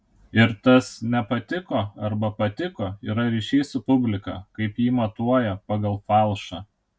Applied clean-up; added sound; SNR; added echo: none; none; none; none.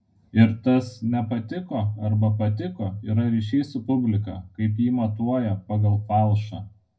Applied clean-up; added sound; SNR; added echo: none; none; none; reverberation time 0.4 s.